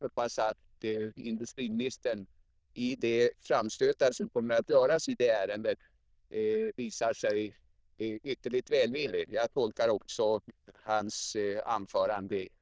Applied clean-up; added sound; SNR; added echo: neural diffusion model UNIVERSE++.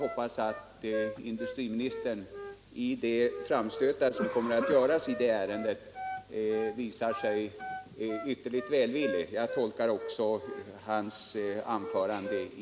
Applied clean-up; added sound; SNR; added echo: none; Wind instrument, woodwind instrument; 10 dB; none.